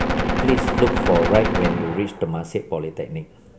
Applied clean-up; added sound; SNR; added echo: none; Gunshot, gunfire; 0 dB; none.